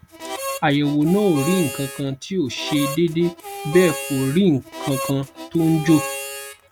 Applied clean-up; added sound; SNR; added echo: none; Harmonica; 10 dB; none.